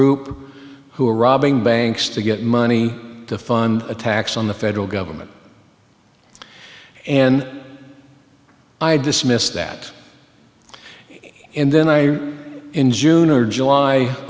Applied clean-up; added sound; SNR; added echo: none; none; none; none.